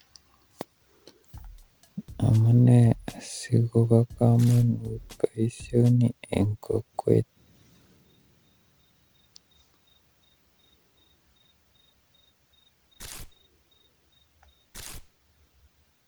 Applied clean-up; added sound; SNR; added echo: none; Drum kit + Tearing; 18 dB; none.